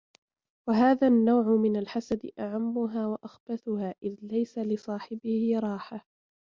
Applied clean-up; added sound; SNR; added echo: none; none; none; none.